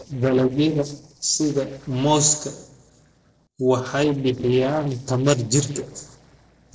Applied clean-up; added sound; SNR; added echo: neural separator model SepFormer DNS4.